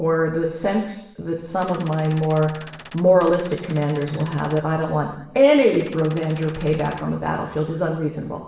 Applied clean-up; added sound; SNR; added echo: none; Gunshot, gunfire; 20 dB; reverberation time 0.9 s.